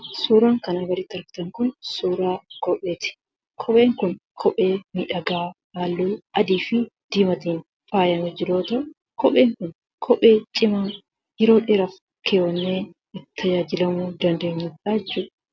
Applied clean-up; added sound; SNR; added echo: none; none; none; none.